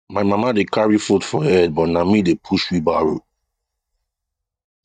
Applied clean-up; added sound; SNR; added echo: neural mask model DeepFilterNet 3.